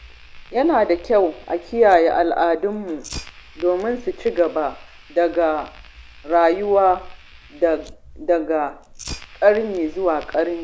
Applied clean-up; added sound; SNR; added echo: none; Fire; 18 dB; none.